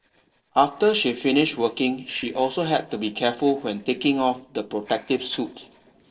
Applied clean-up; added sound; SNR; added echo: neural separator model SepFormer DNS4.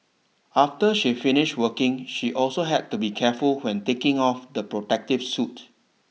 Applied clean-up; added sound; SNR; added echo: none; none; none; none.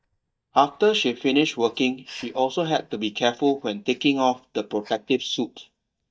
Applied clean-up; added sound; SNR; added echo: neural mask model DeepFilterNet 3.